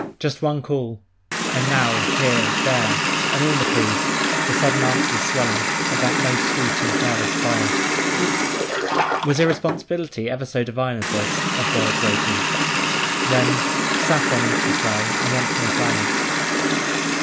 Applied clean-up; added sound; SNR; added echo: none; Water tap, faucet; -4 dB; none.